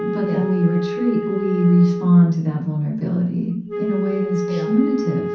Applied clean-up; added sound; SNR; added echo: none; Wind instrument, woodwind instrument; 8 dB; reverberation time 0.6 s.